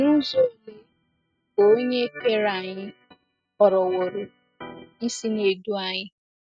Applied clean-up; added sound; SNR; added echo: neural mask model RNNoise.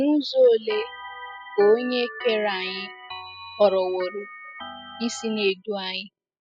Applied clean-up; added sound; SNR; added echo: classical method spectral subtraction.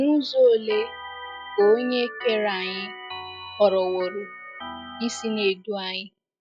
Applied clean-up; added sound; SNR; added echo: classical method log-MMSE.